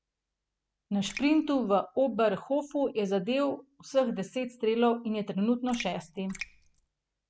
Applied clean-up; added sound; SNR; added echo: none; Raindrop; 15 dB; none.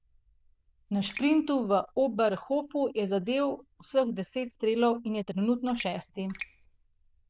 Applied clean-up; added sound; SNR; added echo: neural diffusion model UNIVERSE++.